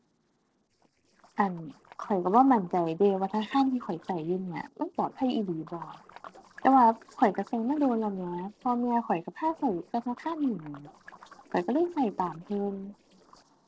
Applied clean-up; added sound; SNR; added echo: neural separator model SepFormer DNS4.